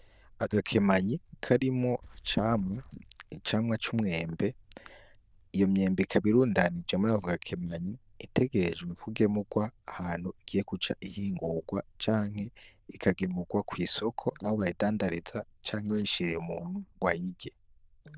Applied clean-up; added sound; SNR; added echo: neural diffusion model UNIVERSE++.